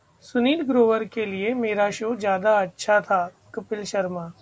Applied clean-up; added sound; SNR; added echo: none; none; none; none.